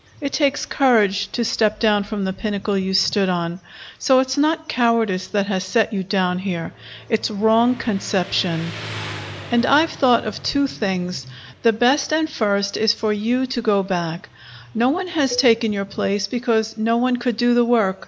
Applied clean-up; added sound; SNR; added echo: none; Motorcycle + Cowbell; 20 dB; none.